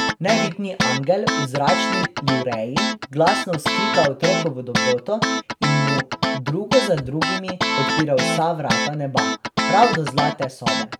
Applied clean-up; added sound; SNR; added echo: none; Guitar; 0 dB; none.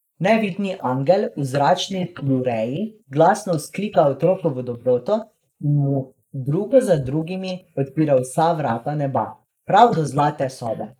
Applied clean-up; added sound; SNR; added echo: neural mask model Resemble Enhance denoiser.